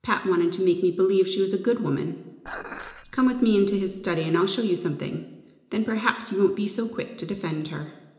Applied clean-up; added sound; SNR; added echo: none; Dishes, pots, and pans; 16 dB; reverberation time 0.8 s.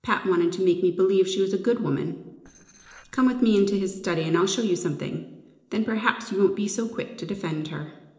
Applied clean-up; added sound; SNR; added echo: neural separator model SepFormer DNS4.